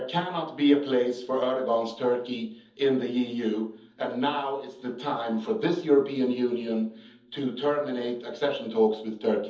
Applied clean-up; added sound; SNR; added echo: none; none; none; reverberation time 0.7 s.